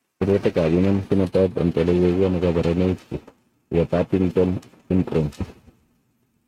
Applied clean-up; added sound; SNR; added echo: neural mask model RNNoise.